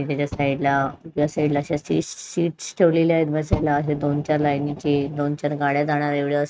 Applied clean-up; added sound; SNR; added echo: neural mask model RNNoise.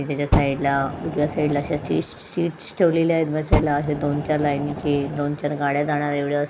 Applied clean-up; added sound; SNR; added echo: none; Fire; 6 dB; none.